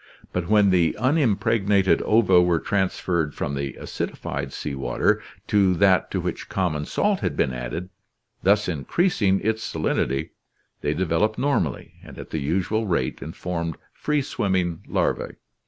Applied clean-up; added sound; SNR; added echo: none; none; none; none.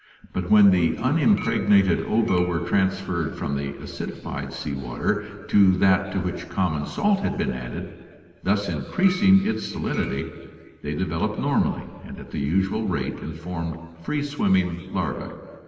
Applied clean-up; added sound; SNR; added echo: none; Chink, clink; 18 dB; reverberation time 2.0 s.